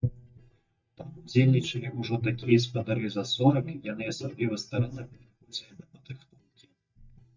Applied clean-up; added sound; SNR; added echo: neural mask model DeepFilterNet 3.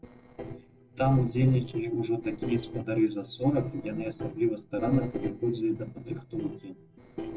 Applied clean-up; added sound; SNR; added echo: neural separator model SepFormer DNS4.